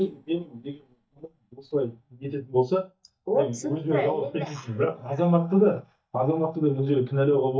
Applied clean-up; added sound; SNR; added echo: neural mask model DeepFilterNet 3.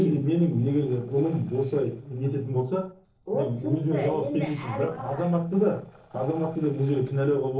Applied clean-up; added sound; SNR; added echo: neural separator model SepFormer DNS4.